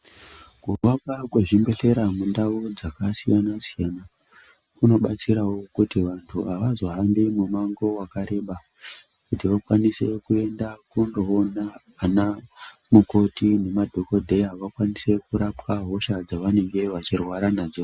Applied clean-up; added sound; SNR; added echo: none; none; none; none.